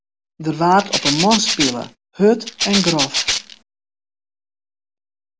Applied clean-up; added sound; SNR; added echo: none; Rattle (instrument); 1 dB; none.